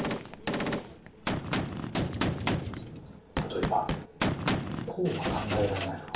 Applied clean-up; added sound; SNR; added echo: none; Gunshot, gunfire; -4 dB; reverberation time 0.4 s.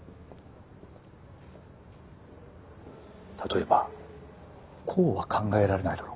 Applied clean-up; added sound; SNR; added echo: none; none; none; none.